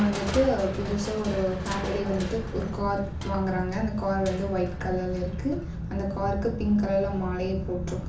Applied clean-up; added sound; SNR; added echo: none; Crushing; 14 dB; reverberation time 0.7 s.